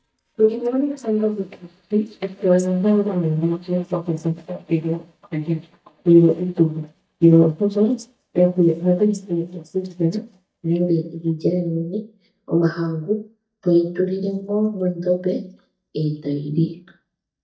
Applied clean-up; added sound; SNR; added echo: neural mask model DeepFilterNet 3.